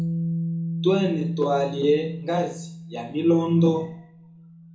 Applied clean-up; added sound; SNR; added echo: none; Bass guitar; 7 dB; reverberation time 0.8 s.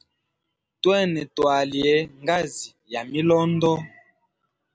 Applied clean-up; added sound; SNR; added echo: none; none; none; none.